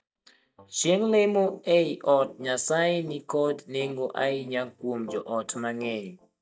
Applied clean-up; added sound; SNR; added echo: neural mask model DeepFilterNet 3.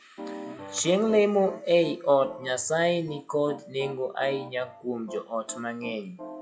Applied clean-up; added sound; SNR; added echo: classical method WPE with log-MMSE.